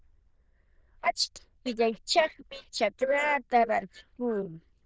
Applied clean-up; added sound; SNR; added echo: neural diffusion model UNIVERSE++.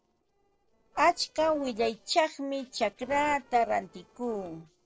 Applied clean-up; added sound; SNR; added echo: neural separator model SepFormer DNS4.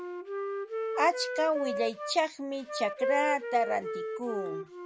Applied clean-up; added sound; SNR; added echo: none; Wind instrument, woodwind instrument; 3 dB; none.